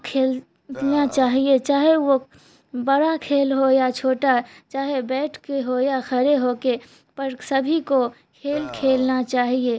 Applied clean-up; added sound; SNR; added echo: none; Burping, eructation; 15 dB; none.